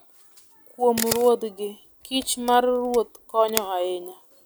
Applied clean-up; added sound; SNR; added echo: none; Camera; 11 dB; none.